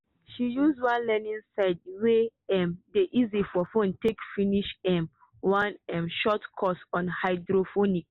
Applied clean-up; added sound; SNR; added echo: none; none; none; none.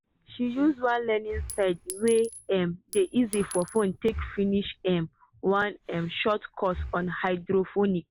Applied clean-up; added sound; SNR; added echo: none; Breathing + Chink, clink; 15 dB; none.